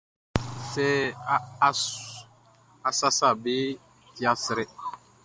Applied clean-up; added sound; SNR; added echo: none; none; none; none.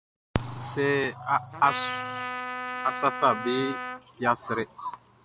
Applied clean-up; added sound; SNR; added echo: none; Trumpet; 6 dB; none.